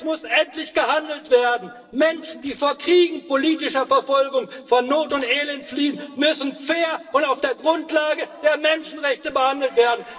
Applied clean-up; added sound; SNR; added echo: neural separator model SepFormer DNS4.